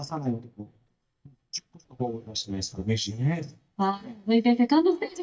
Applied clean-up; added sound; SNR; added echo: neural mask model DeepFilterNet 3.